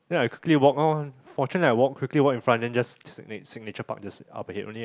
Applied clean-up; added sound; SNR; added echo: none; none; none; none.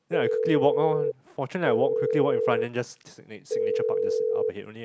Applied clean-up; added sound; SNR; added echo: none; Telephone; -4 dB; none.